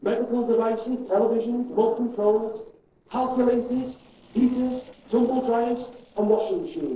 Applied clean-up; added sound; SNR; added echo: neural separator model SepFormer DNS4.